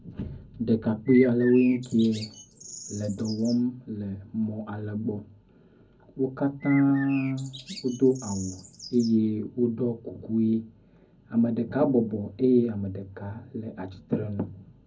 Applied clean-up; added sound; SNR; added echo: none; Bird; 16 dB; reverberation time 0.4 s.